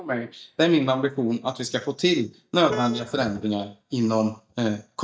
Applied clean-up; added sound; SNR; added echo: neural mask model DeepFilterNet 3.